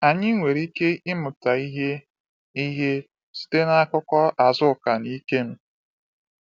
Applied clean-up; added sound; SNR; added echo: none; none; none; none.